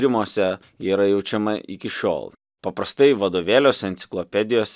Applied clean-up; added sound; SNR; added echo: none; none; none; none.